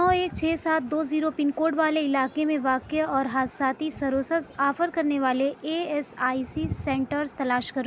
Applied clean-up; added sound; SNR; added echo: none; none; none; none.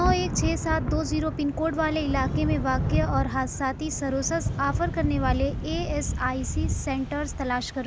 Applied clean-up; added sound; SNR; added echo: none; Thunder / Rain; 1 dB; none.